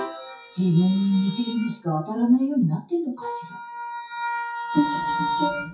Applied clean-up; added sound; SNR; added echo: classical method WPE with log-MMSE.